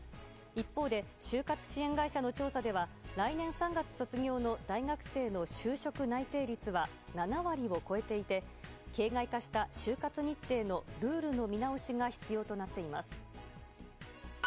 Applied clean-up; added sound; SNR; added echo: none; none; none; none.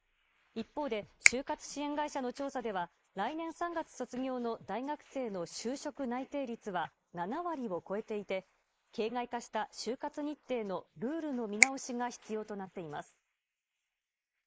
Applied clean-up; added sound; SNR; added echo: neural mask model Resemble Enhance denoiser.